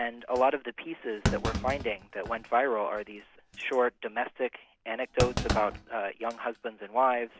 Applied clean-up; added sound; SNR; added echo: none; Thump, thud; 7 dB; none.